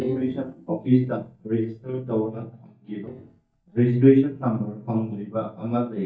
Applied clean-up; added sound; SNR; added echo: neural mask model DeepFilterNet 3.